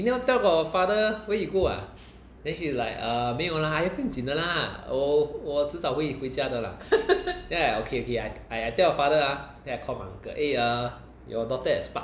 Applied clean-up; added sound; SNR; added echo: none; none; none; none.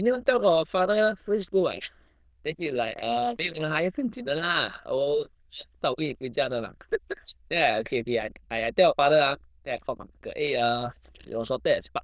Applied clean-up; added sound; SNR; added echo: neural diffusion model UNIVERSE++.